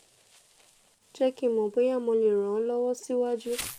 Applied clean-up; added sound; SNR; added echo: none; Insect; 19 dB; none.